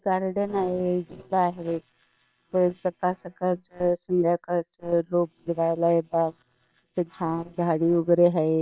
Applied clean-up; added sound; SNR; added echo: neural separator model SepFormer WHAM!.